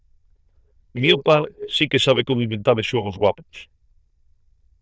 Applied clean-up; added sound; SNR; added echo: neural diffusion model UNIVERSE++.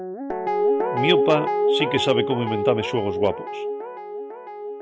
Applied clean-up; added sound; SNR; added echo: none; Guitar; -1 dB; none.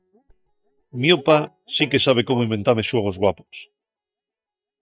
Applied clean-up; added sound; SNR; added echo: neural mask model DeepFilterNet 3.